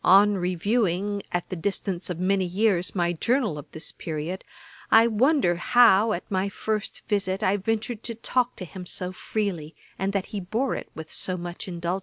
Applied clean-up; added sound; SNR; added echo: none; none; none; none.